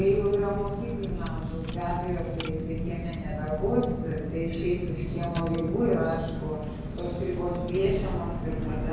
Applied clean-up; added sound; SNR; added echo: none; Car; 2 dB; reverberation time 1.3 s.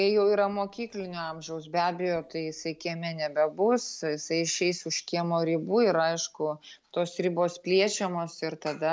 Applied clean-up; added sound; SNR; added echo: none; none; none; none.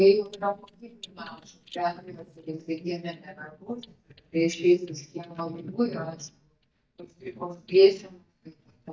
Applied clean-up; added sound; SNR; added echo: neural mask model DeepFilterNet 3.